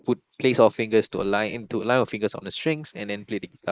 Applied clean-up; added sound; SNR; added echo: neural mask model Resemble Enhance denoiser.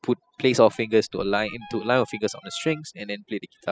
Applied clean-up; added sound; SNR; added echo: classical method spectral subtraction.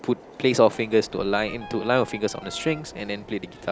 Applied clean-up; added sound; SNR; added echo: none; Subway, metro, underground + Wind instrument, woodwind instrument; 18 dB; none.